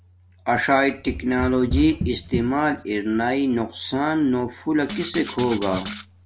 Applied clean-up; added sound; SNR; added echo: none; Run + Rattle (instrument); 8 dB; none.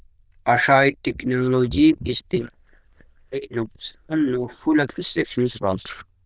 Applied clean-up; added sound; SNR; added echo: neural diffusion model UNIVERSE++.